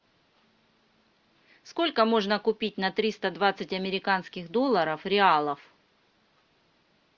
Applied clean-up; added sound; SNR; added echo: none; none; none; none.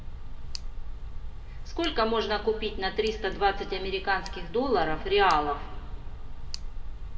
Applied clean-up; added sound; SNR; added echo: none; Tick; 5 dB; reverberation time 1.5 s.